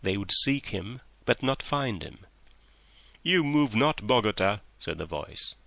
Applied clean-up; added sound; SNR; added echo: none; none; none; none.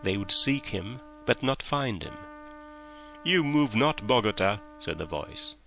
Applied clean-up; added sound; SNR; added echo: none; Trumpet; 20 dB; none.